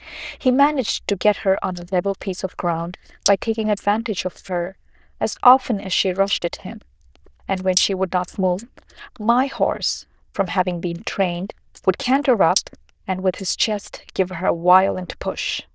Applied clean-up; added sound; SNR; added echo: neural diffusion model UNIVERSE++.